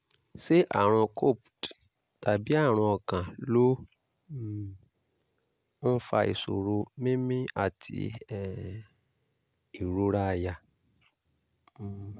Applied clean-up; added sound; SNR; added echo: none; none; none; none.